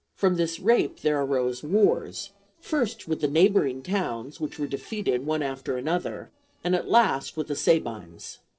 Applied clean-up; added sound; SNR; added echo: neural separator model SepFormer DNS4.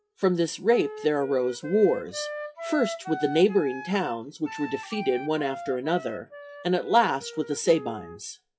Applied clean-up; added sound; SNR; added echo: classical method WPE with log-MMSE.